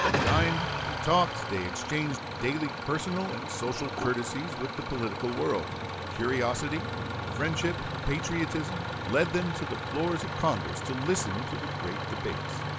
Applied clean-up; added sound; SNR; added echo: none; Idling / Engine starting; 2 dB; none.